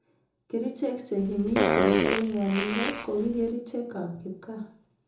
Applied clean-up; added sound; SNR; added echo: none; Fart; -3 dB; reverberation time 0.6 s.